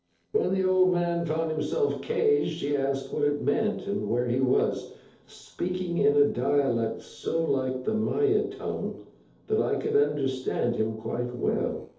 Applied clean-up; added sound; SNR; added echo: neural separator model SepFormer DNS4.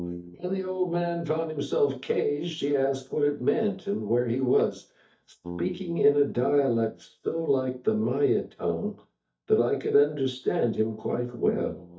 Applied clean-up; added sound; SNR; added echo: neural mask model DeepFilterNet 3.